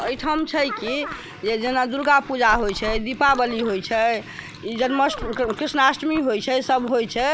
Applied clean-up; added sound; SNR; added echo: none; Chewing, mastication; 16 dB; none.